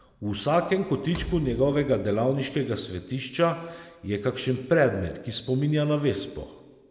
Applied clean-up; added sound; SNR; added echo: none; Door; 16 dB; none.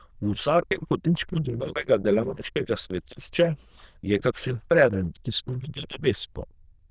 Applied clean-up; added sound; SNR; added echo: neural diffusion model UNIVERSE++.